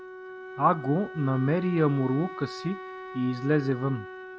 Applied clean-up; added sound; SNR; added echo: none; Wind instrument, woodwind instrument; 13 dB; none.